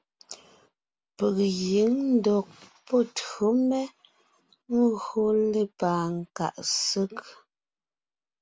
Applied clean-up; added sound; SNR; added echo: none; none; none; none.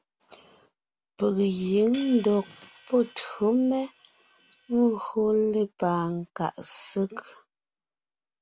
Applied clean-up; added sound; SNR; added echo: none; Hi-hat; 20 dB; none.